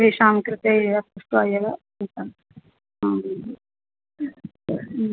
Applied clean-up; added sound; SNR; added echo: none; none; none; none.